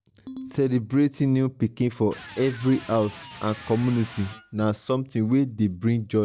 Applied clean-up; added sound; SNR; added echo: none; Electric guitar + Ringtone; 18 dB; none.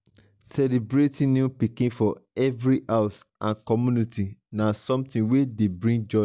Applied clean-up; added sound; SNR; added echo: none; none; none; none.